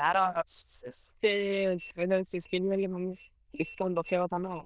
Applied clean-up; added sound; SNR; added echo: neural diffusion model UNIVERSE++.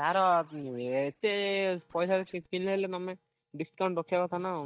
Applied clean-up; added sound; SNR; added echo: neural mask model DeepFilterNet 3.